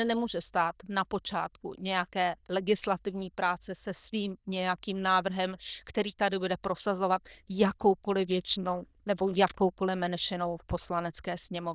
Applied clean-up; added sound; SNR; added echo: neural diffusion model UNIVERSE++.